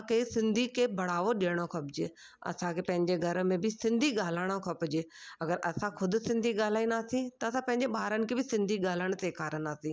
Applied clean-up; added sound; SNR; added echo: none; none; none; none.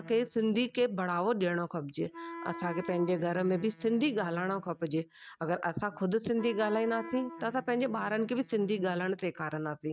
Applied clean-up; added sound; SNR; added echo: neural mask model RNNoise.